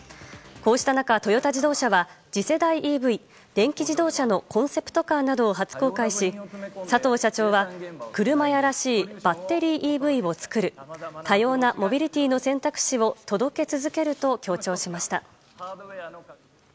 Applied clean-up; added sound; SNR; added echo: none; none; none; none.